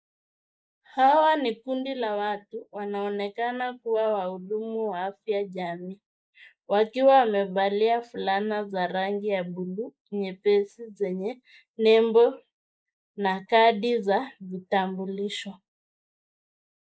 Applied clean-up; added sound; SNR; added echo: neural mask model Resemble Enhance denoiser.